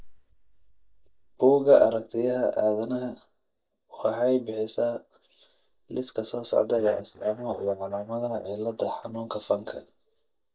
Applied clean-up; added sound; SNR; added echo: neural mask model DeepFilterNet 3.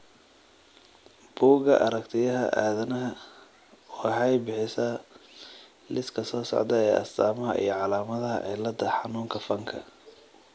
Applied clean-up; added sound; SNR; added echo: none; none; none; none.